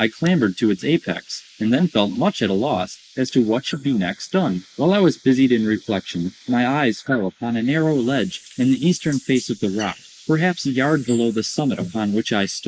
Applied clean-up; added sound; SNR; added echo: neural mask model Resemble Enhance denoiser.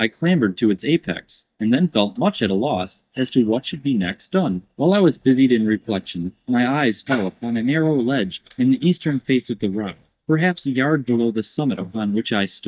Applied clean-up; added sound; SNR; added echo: neural mask model DeepFilterNet 3.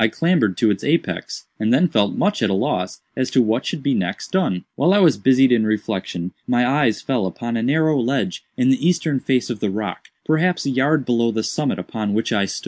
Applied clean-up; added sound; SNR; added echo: none; none; none; none.